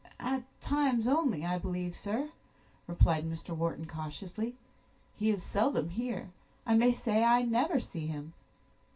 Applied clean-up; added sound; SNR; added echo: none; none; none; reverberation time 0.2 s.